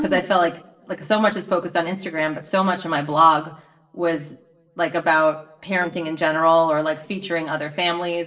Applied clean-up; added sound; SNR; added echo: neural separator model SepFormer DNS4.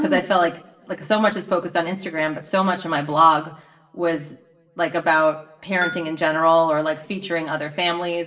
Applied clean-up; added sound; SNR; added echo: none; Bell; 14 dB; reverberation time 0.6 s.